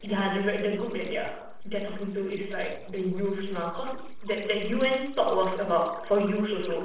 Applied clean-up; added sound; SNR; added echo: neural separator model SepFormer DNS4.